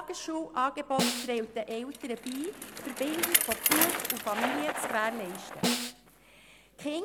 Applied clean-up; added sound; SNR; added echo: none; Snare drum + Bicycle; -1 dB; none.